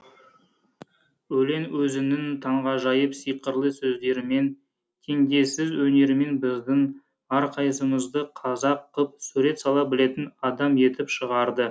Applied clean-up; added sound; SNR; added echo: none; none; none; none.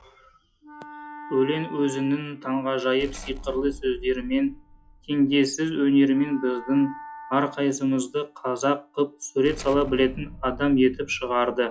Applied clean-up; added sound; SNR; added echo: classical method log-MMSE.